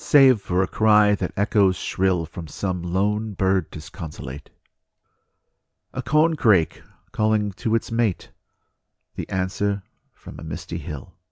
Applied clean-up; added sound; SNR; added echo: none; none; none; none.